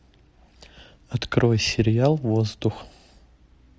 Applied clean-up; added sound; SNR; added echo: none; none; none; none.